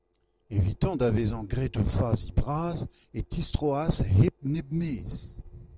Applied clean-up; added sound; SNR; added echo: neural separator model SepFormer DNS4.